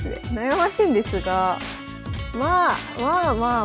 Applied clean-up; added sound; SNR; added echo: none; none; none; none.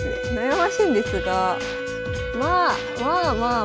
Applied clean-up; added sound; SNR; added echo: none; Wind instrument, woodwind instrument; 6 dB; none.